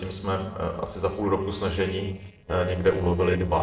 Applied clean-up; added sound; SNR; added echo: neural separator model SepFormer DNS4.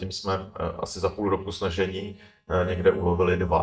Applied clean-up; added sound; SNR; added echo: neural mask model DeepFilterNet 3.